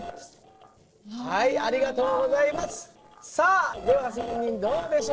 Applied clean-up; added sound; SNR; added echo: neural separator model SepFormer DNS4.